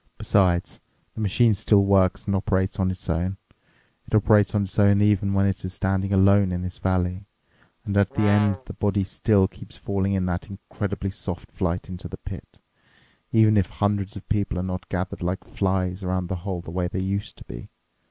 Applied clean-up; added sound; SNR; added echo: none; Brass instrument; 12 dB; none.